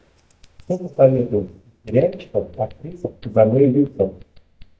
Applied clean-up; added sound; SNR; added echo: neural mask model DeepFilterNet 3.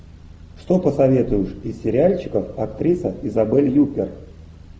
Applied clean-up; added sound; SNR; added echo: none; none; none; none.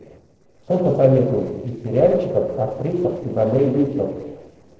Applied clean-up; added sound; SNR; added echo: neural separator model SepFormer DNS4.